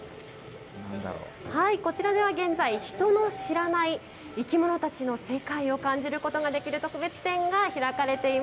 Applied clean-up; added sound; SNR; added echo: none; none; none; none.